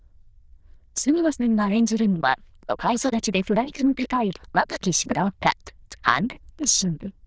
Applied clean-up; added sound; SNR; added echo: neural diffusion model UNIVERSE++.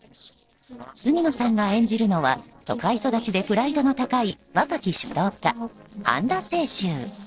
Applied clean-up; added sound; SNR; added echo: neural separator model SepFormer DNS4.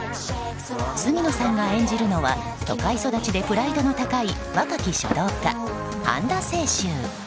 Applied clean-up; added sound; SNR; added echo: none; none; none; none.